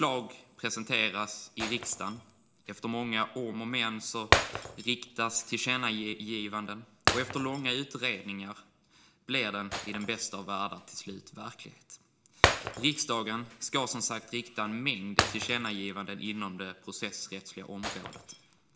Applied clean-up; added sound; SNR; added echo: none; Shatter; 2 dB; reverberation time 0.6 s.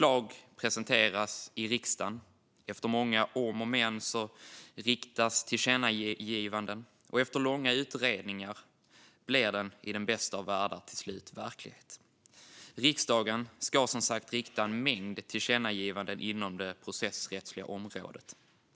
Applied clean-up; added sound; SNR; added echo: none; none; none; none.